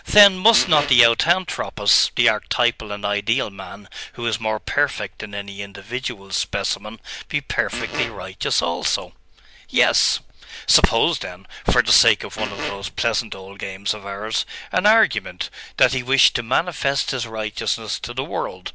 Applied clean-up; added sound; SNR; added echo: none; Fart; 8 dB; none.